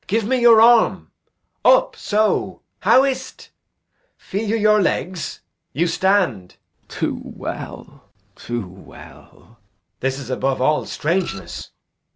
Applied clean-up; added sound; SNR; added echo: none; Printer; 14 dB; none.